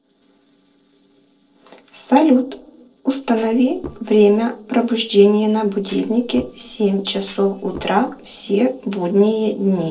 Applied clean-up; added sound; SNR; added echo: neural separator model SepFormer DNS4.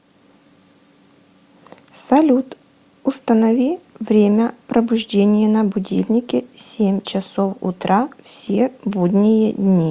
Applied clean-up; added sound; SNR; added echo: none; none; none; none.